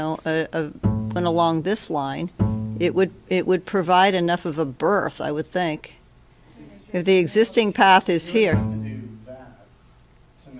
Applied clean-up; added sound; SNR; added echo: none; Bowed string instrument; 6 dB; none.